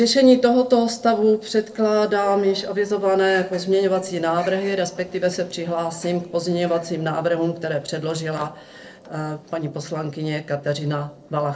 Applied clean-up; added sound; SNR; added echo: neural separator model SepFormer DNS4.